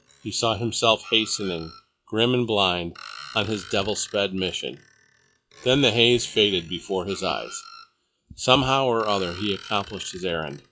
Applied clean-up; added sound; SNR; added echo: classical method log-MMSE.